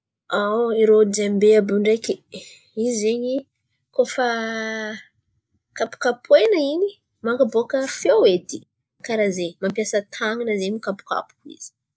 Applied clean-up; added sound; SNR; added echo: none; none; none; none.